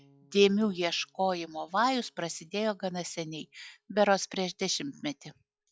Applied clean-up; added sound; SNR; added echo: classical method log-MMSE.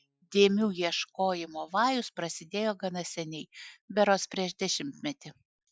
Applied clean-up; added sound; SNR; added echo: classical method Wiener filter.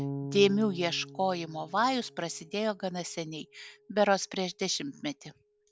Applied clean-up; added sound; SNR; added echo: none; Bass guitar; 14 dB; none.